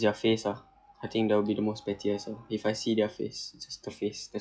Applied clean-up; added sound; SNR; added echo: classical method log-MMSE.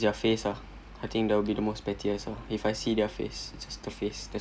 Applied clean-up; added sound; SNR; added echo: none; none; none; none.